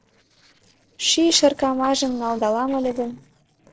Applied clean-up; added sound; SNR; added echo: neural separator model SepFormer DNS4.